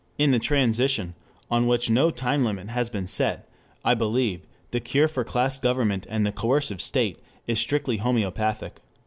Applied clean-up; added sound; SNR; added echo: none; none; none; none.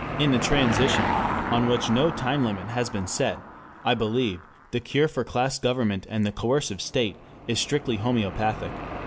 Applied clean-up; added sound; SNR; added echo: none; Car passing by / Engine; 6 dB; none.